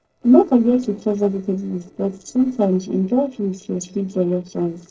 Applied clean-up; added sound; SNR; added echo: neural separator model SepFormer DNS4.